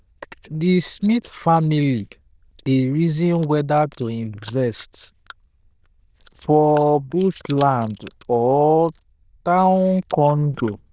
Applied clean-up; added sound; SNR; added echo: neural diffusion model UNIVERSE++.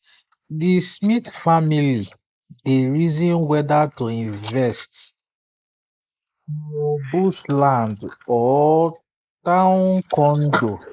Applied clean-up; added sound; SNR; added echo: neural mask model Resemble Enhance denoiser.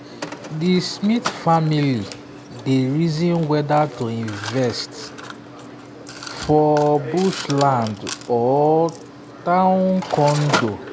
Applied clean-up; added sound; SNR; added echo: none; Mechanisms; 12 dB; none.